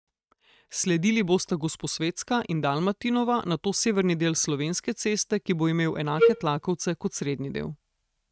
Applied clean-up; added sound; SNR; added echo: neural mask model RNNoise.